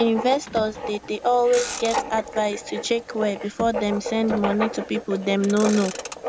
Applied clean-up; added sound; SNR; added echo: none; Motor vehicle (road) + Writing; 8 dB; none.